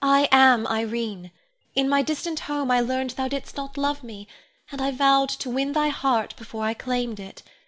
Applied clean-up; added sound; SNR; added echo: none; none; none; none.